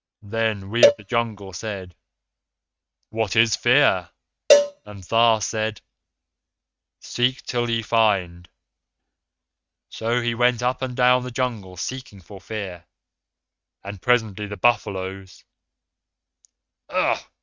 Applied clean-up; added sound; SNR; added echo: neural mask model RNNoise.